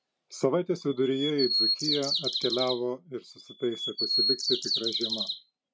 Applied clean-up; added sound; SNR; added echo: none; Bird vocalization, bird call, bird song; 0 dB; none.